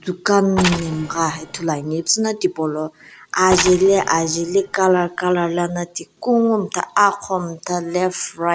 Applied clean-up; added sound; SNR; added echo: none; Mechanisms; 10 dB; none.